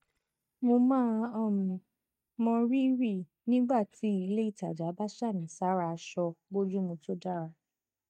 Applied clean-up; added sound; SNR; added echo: neural mask model DeepFilterNet 3.